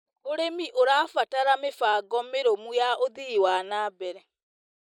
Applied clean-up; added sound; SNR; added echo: neural mask model Resemble Enhance denoiser.